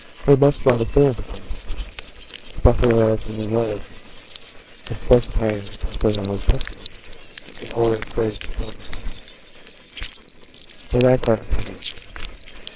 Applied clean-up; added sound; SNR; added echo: neural separator model SepFormer WHAMR!.